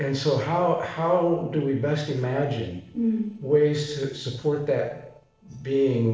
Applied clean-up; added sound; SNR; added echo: neural separator model SepFormer DNS4.